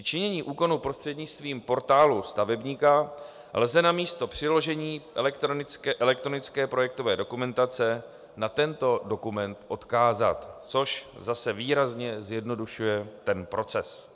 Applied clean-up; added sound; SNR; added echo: none; none; none; none.